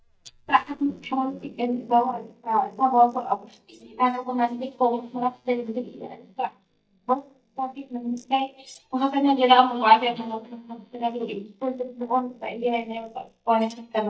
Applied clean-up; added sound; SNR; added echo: neural mask model DeepFilterNet 3.